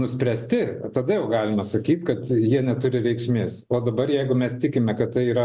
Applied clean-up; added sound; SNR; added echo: none; none; none; none.